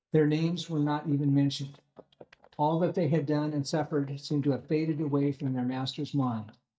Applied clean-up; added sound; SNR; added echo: neural mask model DeepFilterNet 3.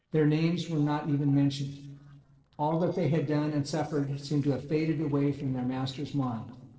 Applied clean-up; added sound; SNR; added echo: neural separator model SepFormer DNS4.